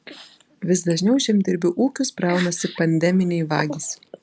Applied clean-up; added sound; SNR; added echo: none; none; none; none.